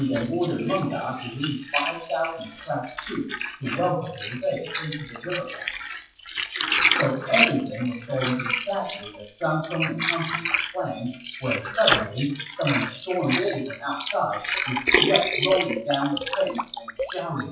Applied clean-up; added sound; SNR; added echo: classical method WPE with log-MMSE.